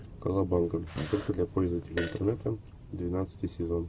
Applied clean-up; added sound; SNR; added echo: none; Fart; 9 dB; none.